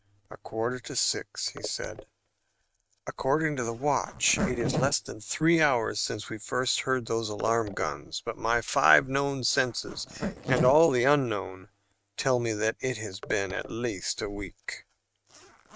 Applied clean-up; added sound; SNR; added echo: neural mask model RNNoise.